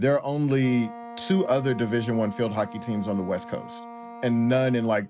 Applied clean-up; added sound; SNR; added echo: none; Wind instrument, woodwind instrument; 16 dB; none.